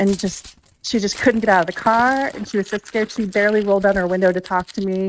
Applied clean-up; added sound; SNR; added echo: neural mask model RNNoise.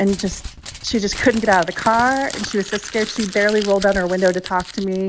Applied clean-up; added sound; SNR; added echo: none; Crumpling, crinkling; 13 dB; none.